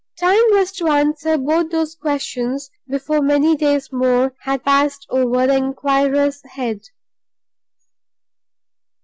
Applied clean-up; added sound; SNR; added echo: none; none; none; none.